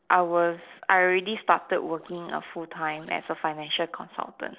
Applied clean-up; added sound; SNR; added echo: neural separator model SepFormer DNS4.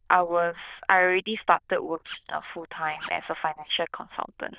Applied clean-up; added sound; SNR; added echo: neural diffusion model UNIVERSE++.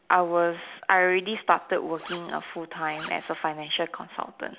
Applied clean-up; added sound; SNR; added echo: none; Zipper (clothing); 15 dB; none.